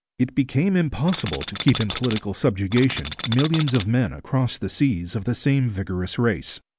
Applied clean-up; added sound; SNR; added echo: none; Tools; 9 dB; none.